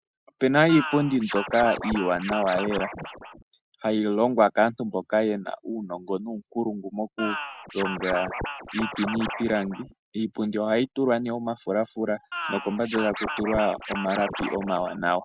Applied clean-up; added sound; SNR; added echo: none; Scratching (performance technique); 7 dB; none.